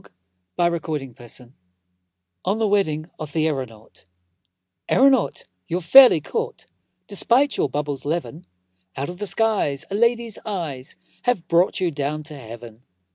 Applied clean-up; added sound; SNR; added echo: none; none; none; none.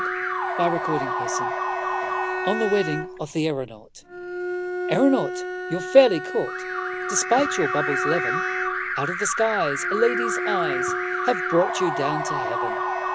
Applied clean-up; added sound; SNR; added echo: none; Bowed string instrument + Alarm; 1 dB; none.